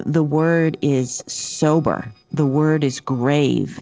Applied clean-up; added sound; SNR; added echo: neural separator model SepFormer DNS4.